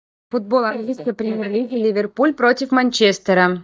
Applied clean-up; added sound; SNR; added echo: neural mask model DeepFilterNet 3.